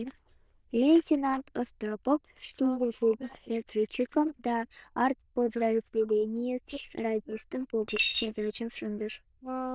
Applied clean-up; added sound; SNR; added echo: neural diffusion model UNIVERSE++.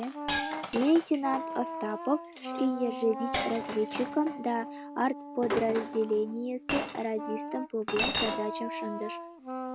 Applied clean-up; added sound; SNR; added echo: none; Wind instrument, woodwind instrument + Chink, clink; 5 dB; none.